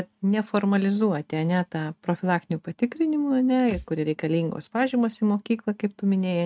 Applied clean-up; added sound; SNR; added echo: neural mask model RNNoise.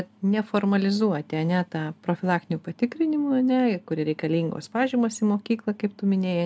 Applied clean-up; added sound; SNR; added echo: none; none; none; none.